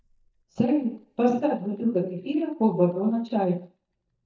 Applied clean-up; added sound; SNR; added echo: neural mask model DeepFilterNet 3.